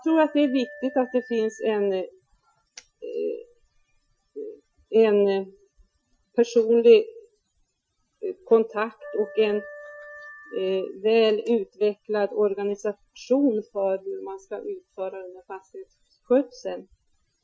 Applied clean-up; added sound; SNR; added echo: classical method Wiener filter.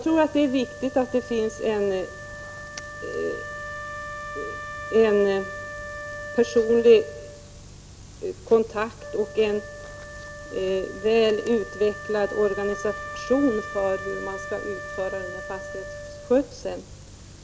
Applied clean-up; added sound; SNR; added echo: none; Wind instrument, woodwind instrument; 12 dB; none.